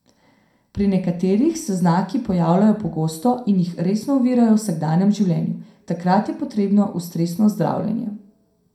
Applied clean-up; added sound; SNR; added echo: none; none; none; reverberation time 0.4 s.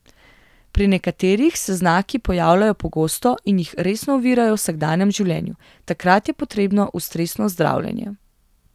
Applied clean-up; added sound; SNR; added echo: none; none; none; none.